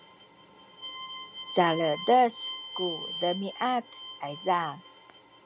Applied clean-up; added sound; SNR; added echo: none; Bowed string instrument; 11 dB; none.